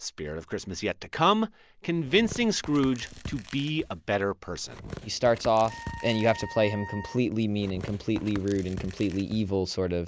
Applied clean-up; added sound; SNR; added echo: none; Wind instrument, woodwind instrument + Tearing; 15 dB; none.